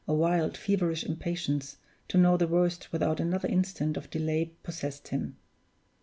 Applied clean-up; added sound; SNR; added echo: none; none; none; none.